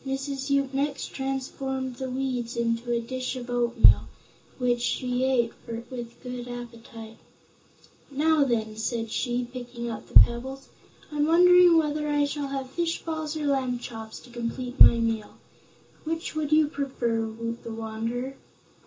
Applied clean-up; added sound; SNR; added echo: none; Bass drum; -4 dB; reverberation time 0.2 s.